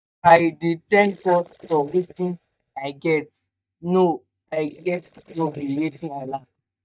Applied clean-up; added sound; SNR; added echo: neural mask model DeepFilterNet 3.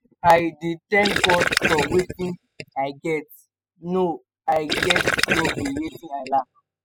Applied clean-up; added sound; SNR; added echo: classical method spectral subtraction.